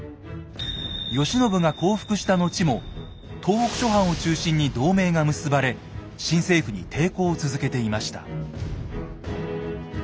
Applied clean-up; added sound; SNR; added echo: none; none; none; none.